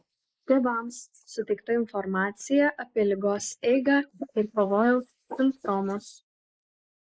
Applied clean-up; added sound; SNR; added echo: neural mask model Resemble Enhance denoiser.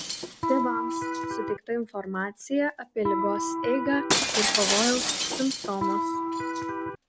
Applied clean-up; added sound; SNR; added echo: none; Shatter + Electric guitar; -1 dB; none.